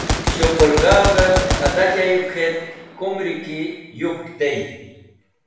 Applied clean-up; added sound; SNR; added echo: none; Gunshot, gunfire; 5 dB; reverberation time 0.9 s.